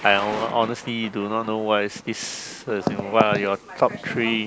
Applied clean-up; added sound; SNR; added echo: none; Thunder / Rain; 16 dB; none.